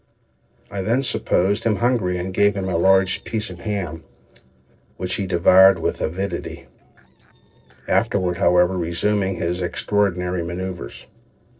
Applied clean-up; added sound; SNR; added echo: neural separator model SepFormer DNS4.